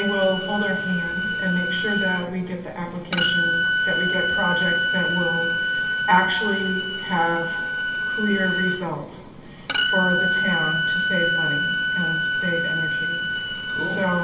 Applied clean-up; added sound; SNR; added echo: none; Bowed string instrument; -3 dB; reverberation time 2.1 s.